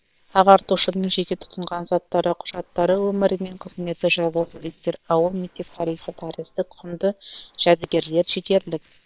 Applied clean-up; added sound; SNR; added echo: neural separator model SepFormer WHAM!.